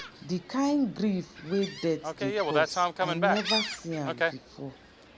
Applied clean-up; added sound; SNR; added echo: none; Gull, seagull; 0 dB; none.